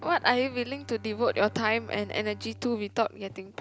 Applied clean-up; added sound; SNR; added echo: none; Bowed string instrument; 18 dB; none.